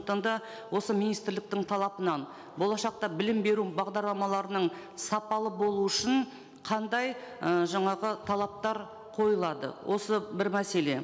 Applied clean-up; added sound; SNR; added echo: none; none; none; none.